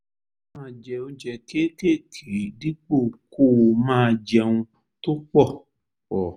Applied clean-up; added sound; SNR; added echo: none; none; none; none.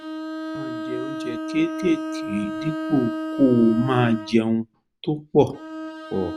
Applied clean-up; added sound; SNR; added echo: none; Bowed string instrument; 7 dB; none.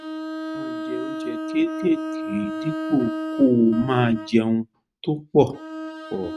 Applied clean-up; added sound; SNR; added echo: neural mask model RNNoise.